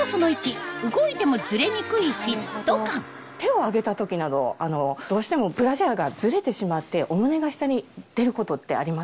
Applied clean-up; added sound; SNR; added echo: none; none; none; none.